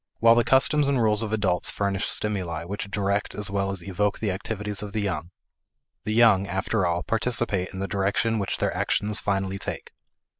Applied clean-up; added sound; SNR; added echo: neural mask model Resemble Enhance denoiser.